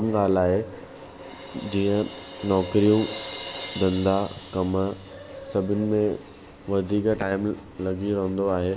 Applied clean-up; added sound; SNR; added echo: none; Crash cymbal; 17 dB; none.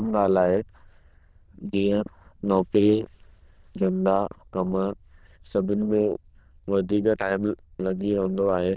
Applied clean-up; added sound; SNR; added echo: neural diffusion model UNIVERSE++.